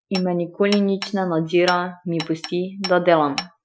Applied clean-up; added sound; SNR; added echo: classical method Wiener filter.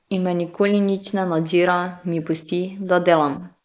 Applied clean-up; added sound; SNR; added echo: neural mask model Resemble Enhance denoiser.